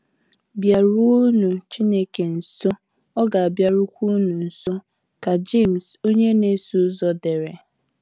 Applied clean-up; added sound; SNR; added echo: none; none; none; none.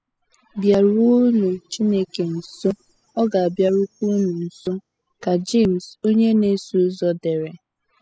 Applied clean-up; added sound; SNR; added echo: classical method spectral subtraction.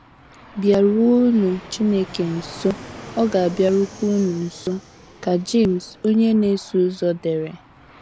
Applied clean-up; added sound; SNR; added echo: none; Fixed-wing aircraft, airplane; 20 dB; none.